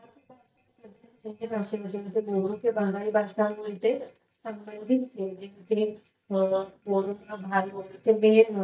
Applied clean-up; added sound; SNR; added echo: neural mask model DeepFilterNet 3.